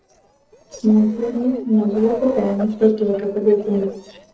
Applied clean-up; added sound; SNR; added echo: neural separator model SepFormer DNS4.